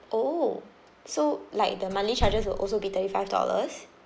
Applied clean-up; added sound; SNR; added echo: none; Slam; 6 dB; none.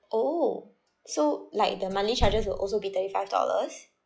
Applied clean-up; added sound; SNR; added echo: classical method log-MMSE.